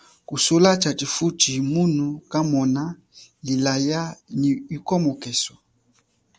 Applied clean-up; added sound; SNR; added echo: none; none; none; none.